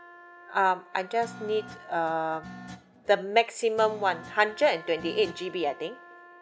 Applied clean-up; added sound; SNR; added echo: none; Wind instrument, woodwind instrument + Guitar; 18 dB; none.